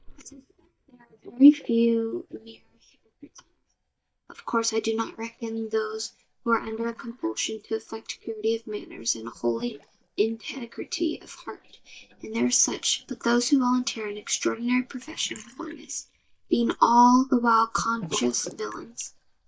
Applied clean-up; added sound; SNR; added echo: neural mask model DeepFilterNet 3.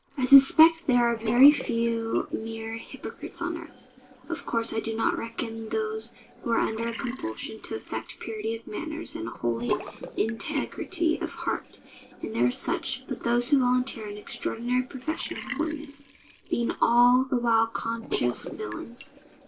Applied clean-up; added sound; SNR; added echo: neural separator model SepFormer DNS4.